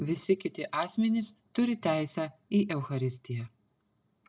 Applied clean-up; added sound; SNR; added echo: none; none; none; none.